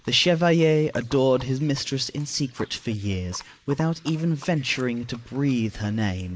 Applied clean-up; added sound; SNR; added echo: neural mask model Resemble Enhance denoiser.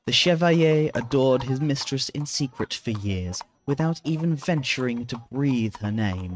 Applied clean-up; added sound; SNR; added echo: neural mask model RNNoise.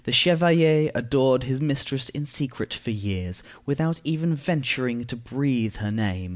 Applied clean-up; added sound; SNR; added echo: none; none; none; none.